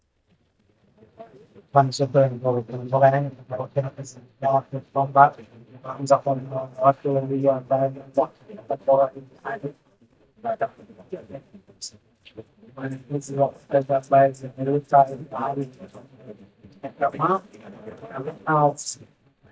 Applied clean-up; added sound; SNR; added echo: neural mask model DeepFilterNet 3.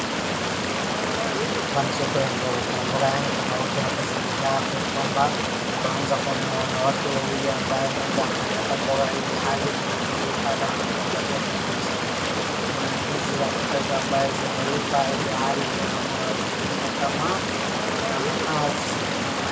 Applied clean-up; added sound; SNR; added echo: none; Stream; -4 dB; reverberation time 1.6 s.